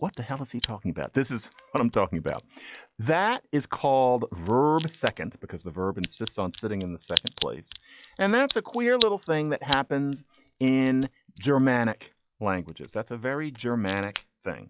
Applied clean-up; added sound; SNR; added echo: classical method log-MMSE.